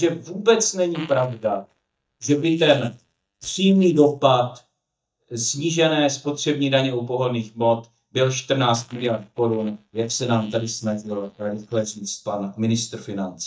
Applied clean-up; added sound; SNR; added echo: neural mask model DeepFilterNet 3.